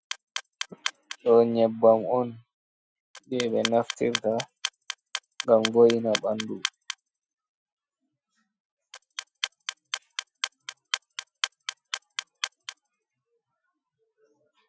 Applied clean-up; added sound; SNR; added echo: classical method Wiener filter.